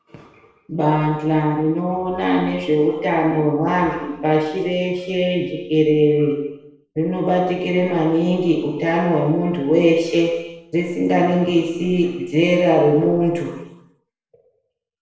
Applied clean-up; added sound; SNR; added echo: none; none; none; reverberation time 1.0 s.